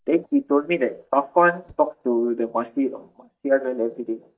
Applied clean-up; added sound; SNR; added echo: neural mask model DeepFilterNet 3.